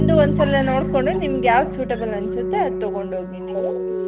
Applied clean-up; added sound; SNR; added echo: none; Bass guitar + Organ; 2 dB; none.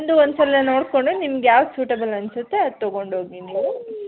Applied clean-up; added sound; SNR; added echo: none; none; none; none.